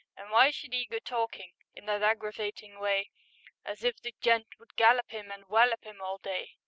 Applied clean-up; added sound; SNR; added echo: none; none; none; none.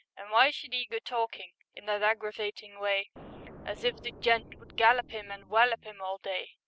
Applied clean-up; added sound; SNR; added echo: none; Explosion; 19 dB; none.